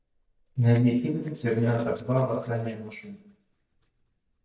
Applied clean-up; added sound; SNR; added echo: neural mask model DeepFilterNet 3.